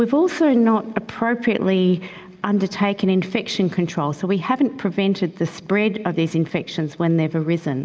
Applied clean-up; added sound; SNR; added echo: none; none; none; none.